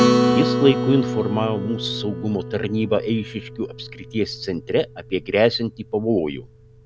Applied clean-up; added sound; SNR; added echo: none; Acoustic guitar; 2 dB; none.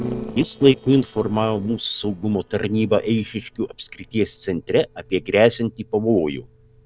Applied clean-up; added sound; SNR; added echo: neural separator model SepFormer DNS4.